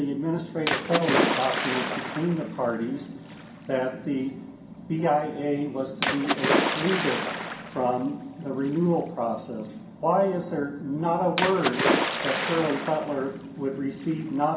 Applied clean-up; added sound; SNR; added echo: none; Splash, splatter; 3 dB; reverberation time 0.5 s.